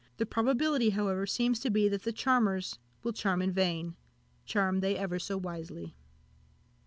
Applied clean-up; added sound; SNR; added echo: none; none; none; none.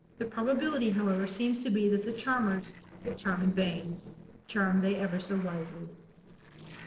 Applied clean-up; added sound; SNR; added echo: neural separator model SepFormer DNS4.